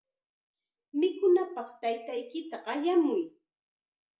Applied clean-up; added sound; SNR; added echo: none; none; none; reverberation time 0.2 s.